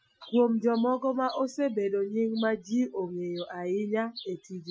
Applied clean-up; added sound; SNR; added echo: classical method Wiener filter.